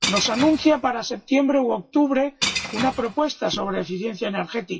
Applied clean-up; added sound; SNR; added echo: classical method WPE with log-MMSE.